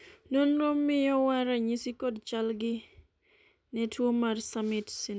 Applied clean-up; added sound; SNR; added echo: none; none; none; none.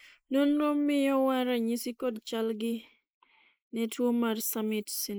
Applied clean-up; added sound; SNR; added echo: neural mask model Resemble Enhance denoiser.